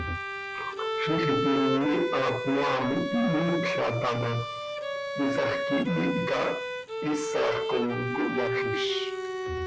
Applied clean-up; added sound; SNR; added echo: none; Bowed string instrument; 2 dB; none.